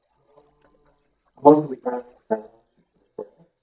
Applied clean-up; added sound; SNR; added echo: neural mask model DeepFilterNet 3.